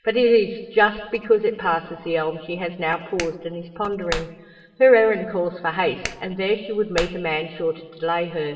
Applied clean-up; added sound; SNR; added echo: none; Clapping; 13 dB; reverberation time 1.9 s.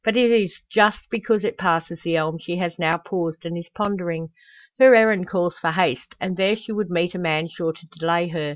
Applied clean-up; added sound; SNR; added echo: none; none; none; none.